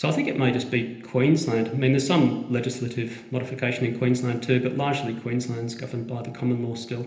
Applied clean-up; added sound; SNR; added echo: none; none; none; reverberation time 1.0 s.